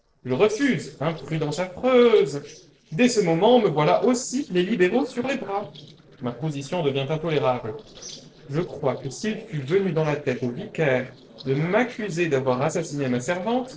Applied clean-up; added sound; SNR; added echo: neural separator model SepFormer DNS4.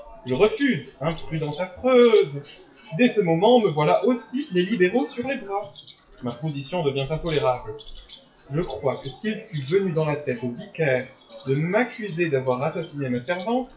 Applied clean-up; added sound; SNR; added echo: classical method WPE with log-MMSE.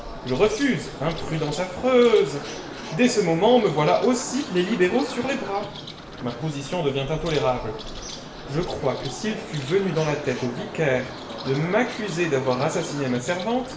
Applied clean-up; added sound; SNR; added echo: none; Bird; 11 dB; reverberation time 0.7 s.